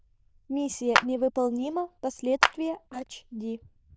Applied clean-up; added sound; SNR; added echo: neural diffusion model UNIVERSE++.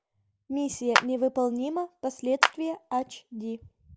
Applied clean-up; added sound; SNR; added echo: none; Clapping; 1 dB; none.